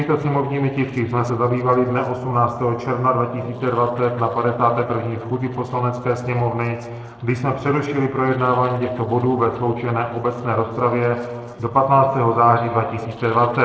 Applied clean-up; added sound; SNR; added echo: neural separator model SepFormer DNS4.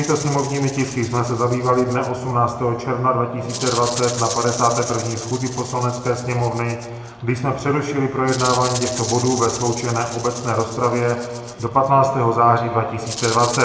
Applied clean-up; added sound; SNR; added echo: none; Rattle (instrument); 12 dB; reverberation time 1.1 s.